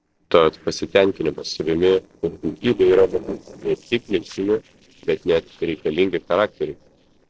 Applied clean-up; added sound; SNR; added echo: neural separator model SepFormer DNS4.